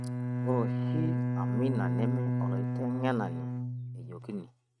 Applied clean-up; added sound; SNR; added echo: neural mask model RNNoise.